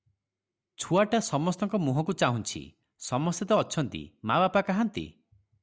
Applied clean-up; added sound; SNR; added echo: none; none; none; none.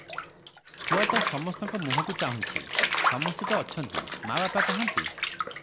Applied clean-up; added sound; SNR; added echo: none; Bathtub (filling or washing) / Water; -4 dB; none.